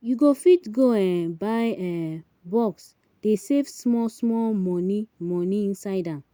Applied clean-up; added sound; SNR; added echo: none; none; none; none.